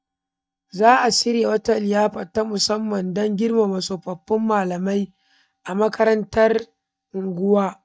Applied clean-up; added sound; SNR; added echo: neural mask model DeepFilterNet 3.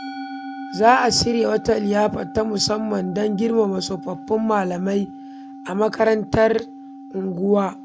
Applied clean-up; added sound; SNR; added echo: none; Musical instrument; 14 dB; none.